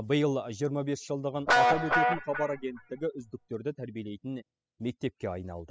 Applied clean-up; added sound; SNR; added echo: classical method spectral subtraction.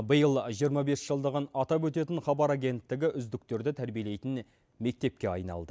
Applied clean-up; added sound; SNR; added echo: none; none; none; none.